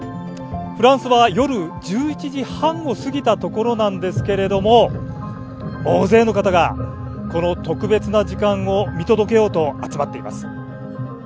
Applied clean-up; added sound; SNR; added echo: none; none; none; none.